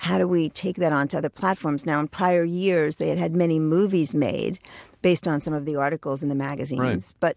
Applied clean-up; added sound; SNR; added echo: none; none; none; none.